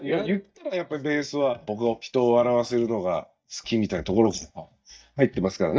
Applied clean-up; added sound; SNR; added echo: neural mask model DeepFilterNet 3.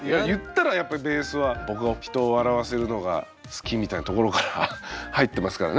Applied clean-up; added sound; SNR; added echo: none; none; none; none.